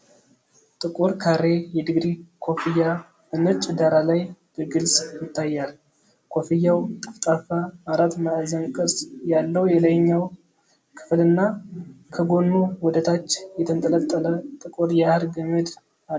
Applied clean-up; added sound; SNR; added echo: none; none; none; none.